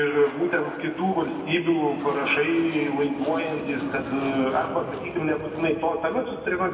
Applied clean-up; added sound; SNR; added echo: none; Aircraft; 13 dB; reverberation time 2.1 s.